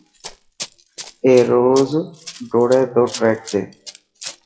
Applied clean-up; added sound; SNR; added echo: classical method WPE with log-MMSE.